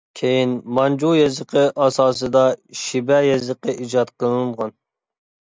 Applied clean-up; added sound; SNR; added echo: none; none; none; none.